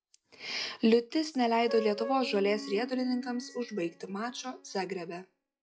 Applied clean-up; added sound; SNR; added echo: classical method log-MMSE.